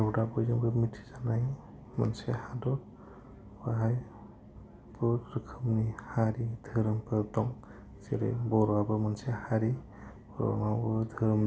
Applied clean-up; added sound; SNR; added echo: none; none; none; none.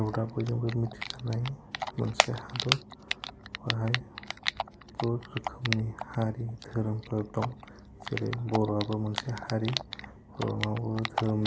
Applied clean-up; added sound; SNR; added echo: none; Typing; 5 dB; none.